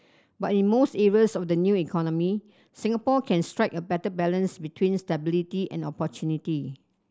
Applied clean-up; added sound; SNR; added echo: none; none; none; none.